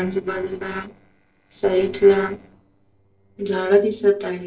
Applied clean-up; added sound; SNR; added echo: neural separator model SepFormer DNS4.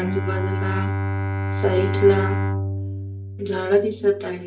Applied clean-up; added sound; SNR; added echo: none; Bowed string instrument; 1 dB; reverberation time 0.3 s.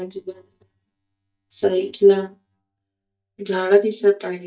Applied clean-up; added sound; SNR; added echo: neural mask model DeepFilterNet 3.